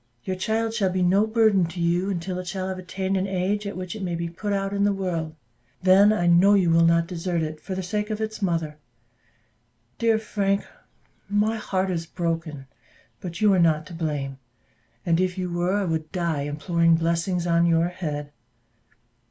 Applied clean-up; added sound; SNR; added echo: none; none; none; none.